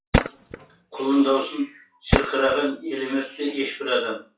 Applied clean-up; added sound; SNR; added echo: classical method WPE with log-MMSE.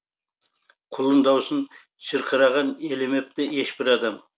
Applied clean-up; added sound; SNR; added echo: none; none; none; none.